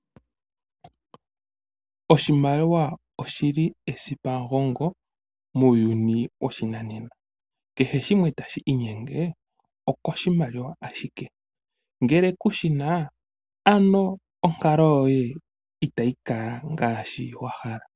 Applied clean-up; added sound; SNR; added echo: none; none; none; none.